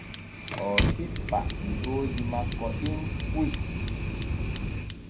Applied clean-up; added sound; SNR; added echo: none; Fire; -4 dB; reverberation time 0.3 s.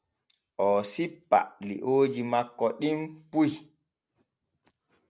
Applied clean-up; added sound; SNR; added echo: none; none; none; none.